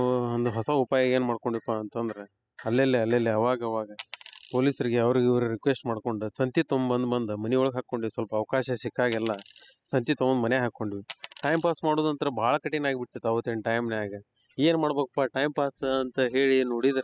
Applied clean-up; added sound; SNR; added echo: classical method spectral subtraction.